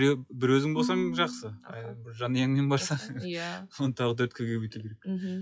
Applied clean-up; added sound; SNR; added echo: classical method log-MMSE.